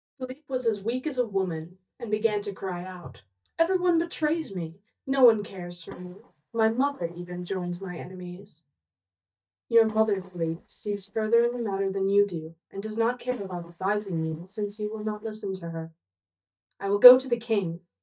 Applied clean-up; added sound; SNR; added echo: neural mask model DeepFilterNet 3.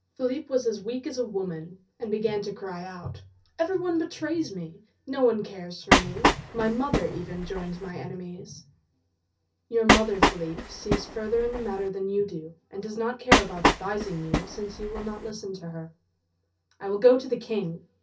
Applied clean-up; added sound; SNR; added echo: none; Train; -4 dB; reverberation time 0.3 s.